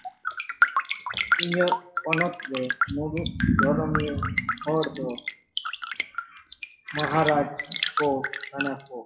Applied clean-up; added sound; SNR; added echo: classical method WPE with log-MMSE.